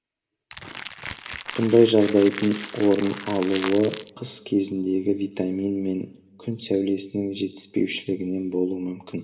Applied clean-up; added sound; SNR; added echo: none; Crackle; 12 dB; reverberation time 1.9 s.